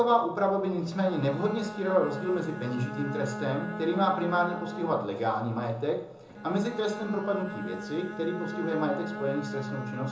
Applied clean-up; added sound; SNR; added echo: none; Bowed string instrument; 9 dB; reverberation time 0.6 s.